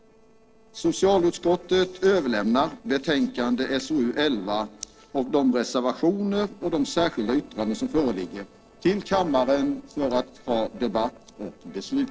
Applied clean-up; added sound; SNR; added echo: neural separator model SepFormer DNS4.